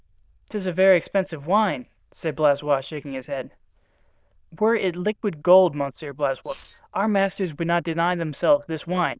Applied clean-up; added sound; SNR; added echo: neural diffusion model UNIVERSE++.